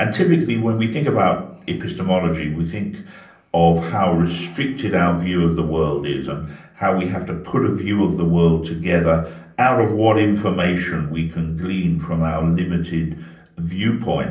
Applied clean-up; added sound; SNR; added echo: none; none; none; reverberation time 0.6 s.